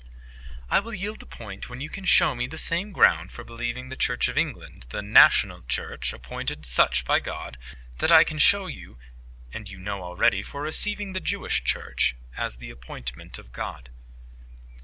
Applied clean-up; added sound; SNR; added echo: none; none; none; none.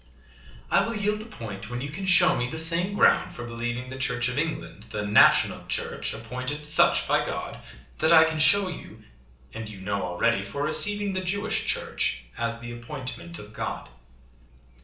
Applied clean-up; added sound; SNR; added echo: none; none; none; reverberation time 0.8 s.